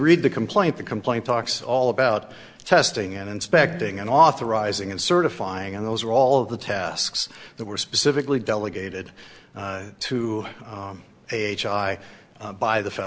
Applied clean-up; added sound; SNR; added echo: none; none; none; none.